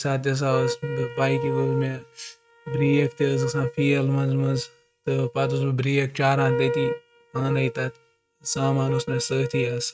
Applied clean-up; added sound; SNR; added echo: neural mask model RNNoise.